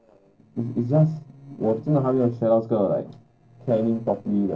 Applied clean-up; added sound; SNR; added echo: neural separator model SepFormer DNS4.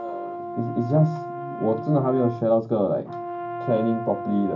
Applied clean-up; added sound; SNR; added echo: none; Brass instrument; 9 dB; reverberation time 0.4 s.